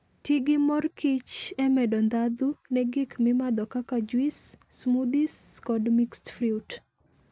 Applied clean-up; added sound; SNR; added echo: none; none; none; none.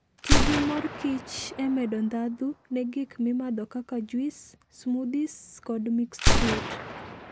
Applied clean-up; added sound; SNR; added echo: none; Gunshot, gunfire; -1 dB; none.